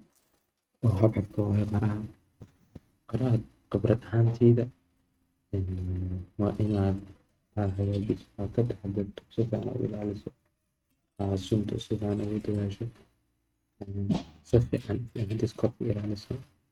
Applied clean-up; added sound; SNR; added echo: neural mask model RNNoise.